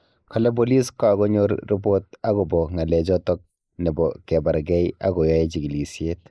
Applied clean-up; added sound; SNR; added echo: neural mask model Resemble Enhance denoiser.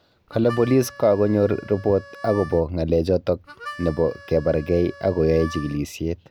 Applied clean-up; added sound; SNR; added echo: none; Harmonica; 19 dB; none.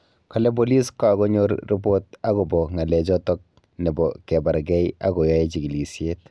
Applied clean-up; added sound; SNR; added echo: none; none; none; none.